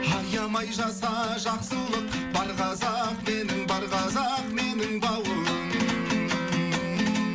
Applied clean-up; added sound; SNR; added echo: none; Wind instrument, woodwind instrument; 14 dB; none.